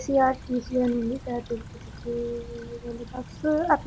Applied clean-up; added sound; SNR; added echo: none; Stream / Trickle, dribble; 14 dB; none.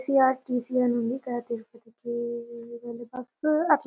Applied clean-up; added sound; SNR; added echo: none; none; none; none.